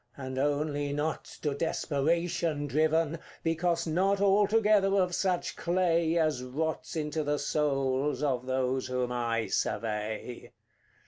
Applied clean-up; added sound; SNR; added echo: none; none; none; none.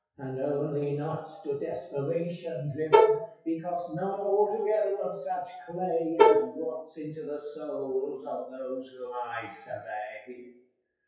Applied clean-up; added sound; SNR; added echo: classical method WPE with log-MMSE.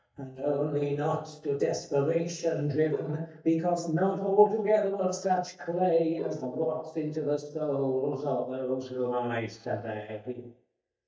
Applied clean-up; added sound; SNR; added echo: neural mask model DeepFilterNet 3.